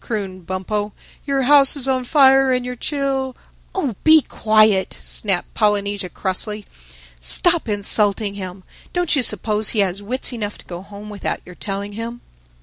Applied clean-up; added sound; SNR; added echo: none; none; none; none.